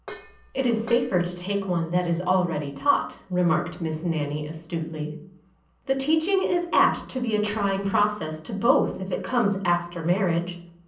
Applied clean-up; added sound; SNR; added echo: none; Dishes, pots, and pans; 16 dB; reverberation time 0.6 s.